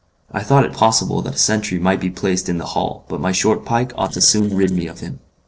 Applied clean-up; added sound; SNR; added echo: neural separator model SepFormer DNS4.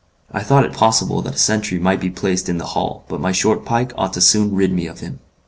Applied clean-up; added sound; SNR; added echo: none; none; none; none.